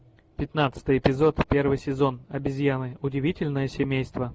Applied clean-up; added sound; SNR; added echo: none; none; none; none.